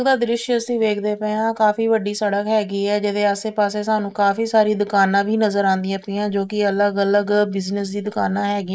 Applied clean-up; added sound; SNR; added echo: neural mask model Resemble Enhance denoiser.